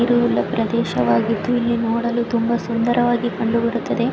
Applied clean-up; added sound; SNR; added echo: none; none; none; none.